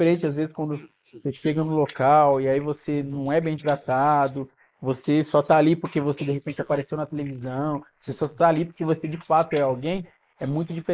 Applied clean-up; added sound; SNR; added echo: neural mask model Resemble Enhance denoiser.